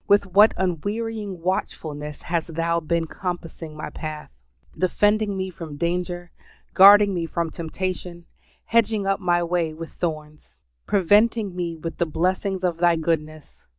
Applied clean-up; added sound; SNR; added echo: none; none; none; none.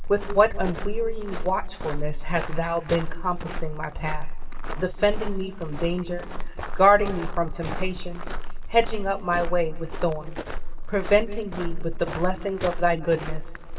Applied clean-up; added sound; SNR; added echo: none; Walk, footsteps; 1 dB; reverberation time 2.0 s.